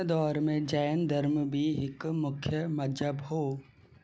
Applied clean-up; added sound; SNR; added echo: none; none; none; none.